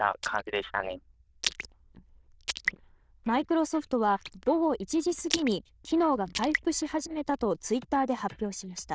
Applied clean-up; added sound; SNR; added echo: neural diffusion model UNIVERSE++.